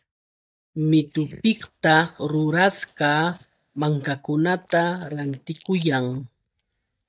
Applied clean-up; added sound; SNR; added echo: neural mask model DeepFilterNet 3.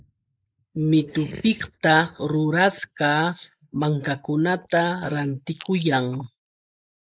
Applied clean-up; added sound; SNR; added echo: neural mask model Resemble Enhance denoiser.